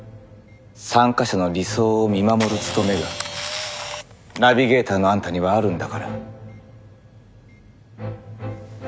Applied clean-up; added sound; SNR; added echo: none; Camera; 9 dB; none.